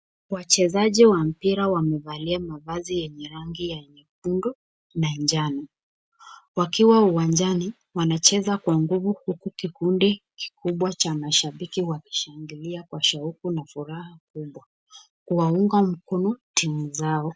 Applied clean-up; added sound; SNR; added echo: none; none; none; none.